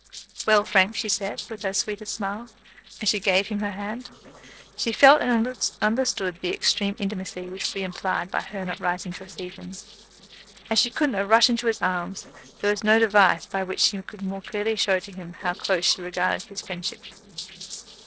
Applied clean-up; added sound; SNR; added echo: neural separator model SepFormer DNS4.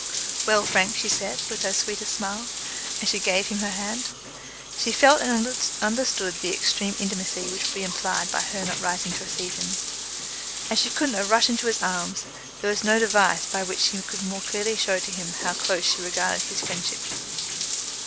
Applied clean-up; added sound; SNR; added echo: none; Bathtub (filling or washing); 3 dB; none.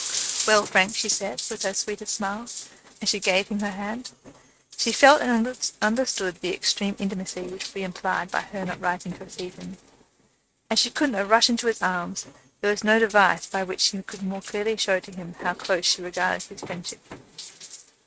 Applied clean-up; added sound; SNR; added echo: neural mask model RNNoise.